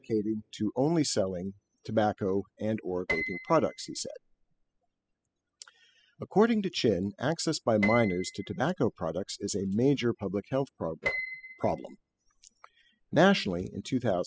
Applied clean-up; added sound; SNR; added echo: classical method spectral subtraction.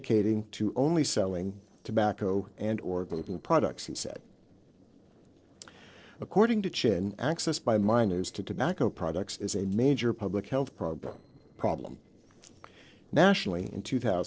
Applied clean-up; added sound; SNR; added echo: neural separator model SepFormer DNS4.